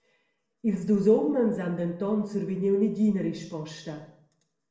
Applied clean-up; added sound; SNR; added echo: none; none; none; reverberation time 0.5 s.